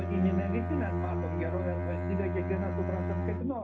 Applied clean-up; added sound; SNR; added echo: none; Bowed string instrument; -2 dB; reverberation time 0.4 s.